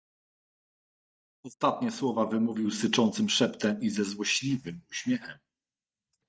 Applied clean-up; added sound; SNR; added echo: neural mask model DeepFilterNet 3.